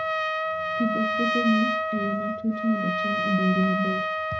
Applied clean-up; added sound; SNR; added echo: none; Trumpet; -1 dB; reverberation time 0.4 s.